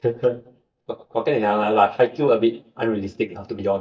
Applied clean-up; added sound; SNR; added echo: neural mask model DeepFilterNet 3.